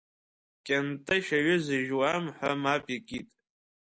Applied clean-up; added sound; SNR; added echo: none; none; none; none.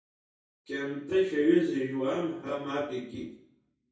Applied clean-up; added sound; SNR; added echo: none; none; none; reverberation time 0.6 s.